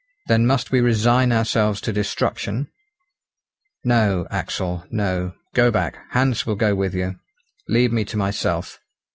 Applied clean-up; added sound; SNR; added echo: none; none; none; none.